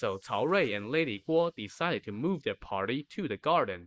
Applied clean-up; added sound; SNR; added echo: neural mask model Resemble Enhance denoiser.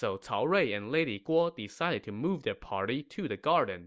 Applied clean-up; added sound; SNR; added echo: none; none; none; none.